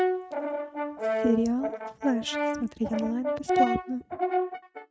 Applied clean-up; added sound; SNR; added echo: neural mask model RNNoise.